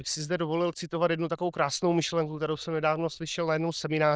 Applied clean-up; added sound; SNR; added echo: neural diffusion model UNIVERSE++.